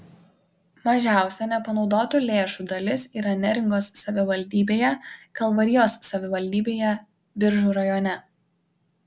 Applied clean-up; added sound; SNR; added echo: none; none; none; none.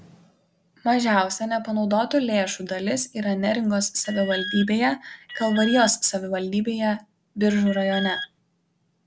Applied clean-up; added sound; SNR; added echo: none; Alarm; 10 dB; none.